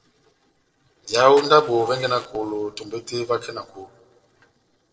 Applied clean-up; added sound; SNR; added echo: neural separator model SepFormer DNS4.